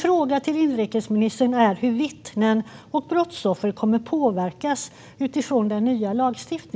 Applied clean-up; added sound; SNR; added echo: none; none; none; none.